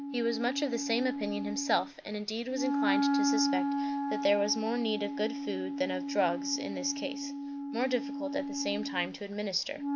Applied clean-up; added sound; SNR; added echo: none; Wind instrument, woodwind instrument; 1 dB; none.